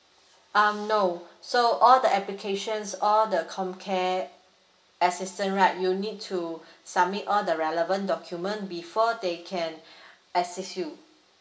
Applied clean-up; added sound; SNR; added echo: none; none; none; reverberation time 0.6 s.